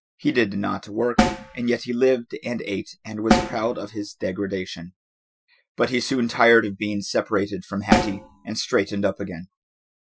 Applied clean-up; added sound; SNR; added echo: classical method Wiener filter.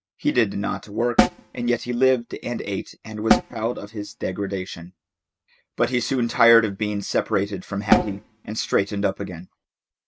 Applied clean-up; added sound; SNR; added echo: neural mask model RNNoise.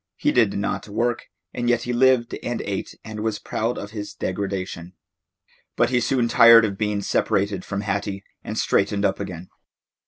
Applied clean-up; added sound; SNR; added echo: none; none; none; none.